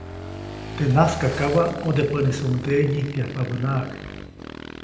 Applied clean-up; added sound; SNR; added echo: none; Motorcycle / Engine; 11 dB; reverberation time 0.8 s.